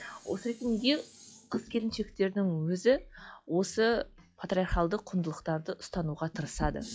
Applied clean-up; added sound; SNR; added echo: classical method log-MMSE.